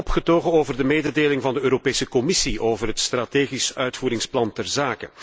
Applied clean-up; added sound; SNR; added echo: none; none; none; none.